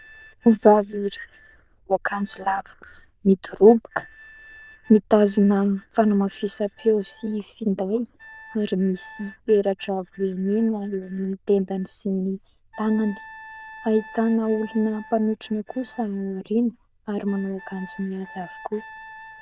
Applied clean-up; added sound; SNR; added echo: neural diffusion model UNIVERSE++.